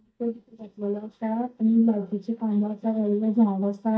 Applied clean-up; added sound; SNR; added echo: neural mask model DeepFilterNet 3.